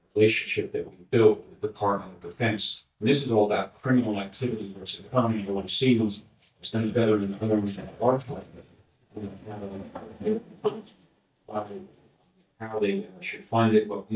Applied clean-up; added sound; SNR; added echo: neural mask model DeepFilterNet 3.